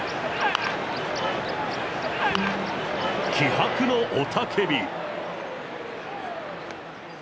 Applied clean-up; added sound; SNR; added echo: none; Buzz / Bird + Bowed string instrument; 14 dB; none.